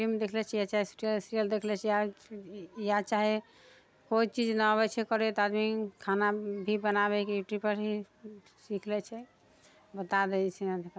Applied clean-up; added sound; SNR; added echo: none; none; none; none.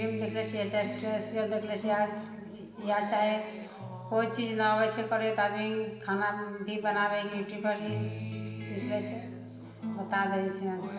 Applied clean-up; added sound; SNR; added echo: none; Acoustic guitar; 9 dB; reverberation time 1.4 s.